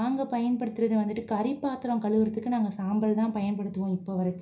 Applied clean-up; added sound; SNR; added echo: none; none; none; reverberation time 0.4 s.